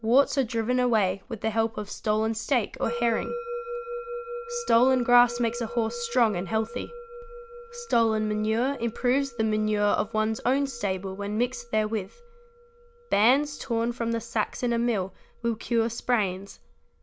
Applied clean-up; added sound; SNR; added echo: none; Musical instrument; 14 dB; none.